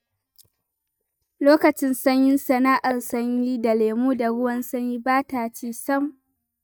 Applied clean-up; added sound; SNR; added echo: neural mask model DeepFilterNet 3.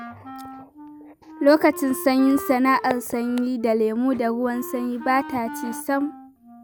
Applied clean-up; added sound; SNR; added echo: none; Wind instrument, woodwind instrument; 16 dB; none.